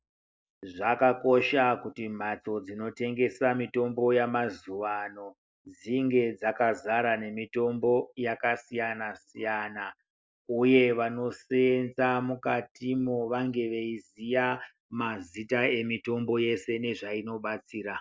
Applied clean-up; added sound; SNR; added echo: none; none; none; none.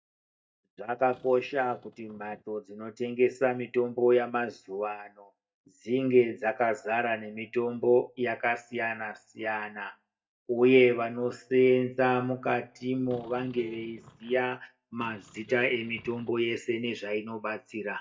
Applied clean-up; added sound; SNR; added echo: neural mask model DeepFilterNet 3.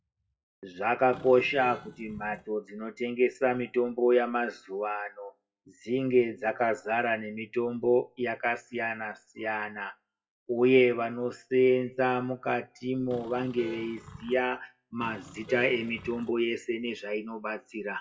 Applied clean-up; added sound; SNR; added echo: classical method WPE with log-MMSE.